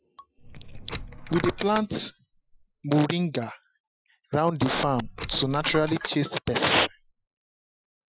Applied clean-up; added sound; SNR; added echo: classical method Wiener filter.